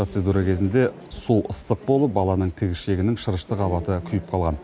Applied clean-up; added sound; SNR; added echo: none; none; none; none.